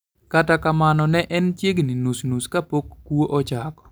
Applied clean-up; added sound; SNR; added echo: none; none; none; none.